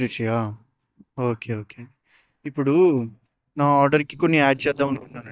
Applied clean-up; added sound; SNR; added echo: neural mask model DeepFilterNet 3.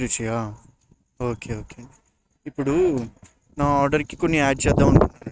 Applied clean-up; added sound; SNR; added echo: neural mask model RNNoise.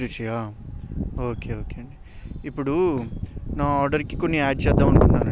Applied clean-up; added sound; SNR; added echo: none; none; none; none.